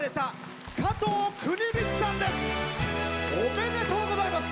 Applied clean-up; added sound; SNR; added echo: none; none; none; none.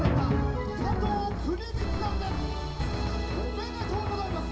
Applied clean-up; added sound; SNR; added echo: none; Drum; -3 dB; reverberation time 0.2 s.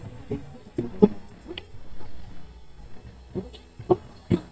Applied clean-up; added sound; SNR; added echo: neural mask model DeepFilterNet 3.